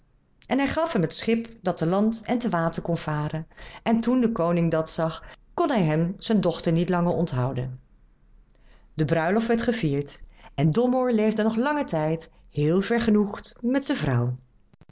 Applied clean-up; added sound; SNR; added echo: none; none; none; none.